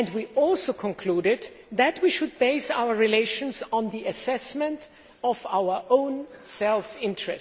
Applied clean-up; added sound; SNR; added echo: none; none; none; none.